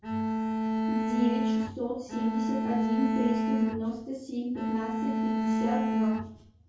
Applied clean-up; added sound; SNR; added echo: none; Bowed string instrument; -5 dB; reverberation time 0.6 s.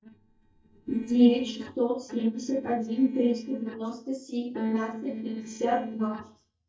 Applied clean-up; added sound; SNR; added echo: neural mask model DeepFilterNet 3.